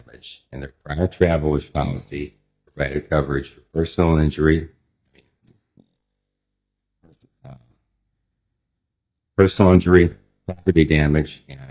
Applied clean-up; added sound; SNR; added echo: neural mask model DeepFilterNet 3.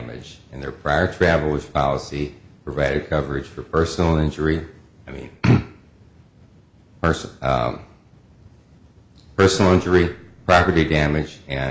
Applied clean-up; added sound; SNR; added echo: none; none; none; none.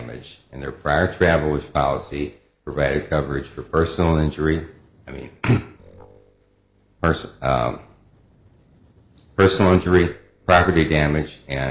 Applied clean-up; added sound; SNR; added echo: neural separator model SepFormer DNS4.